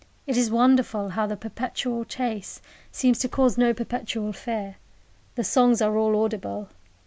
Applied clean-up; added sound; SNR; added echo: none; none; none; none.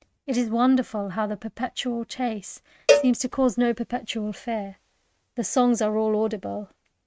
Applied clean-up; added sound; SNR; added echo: neural mask model RNNoise.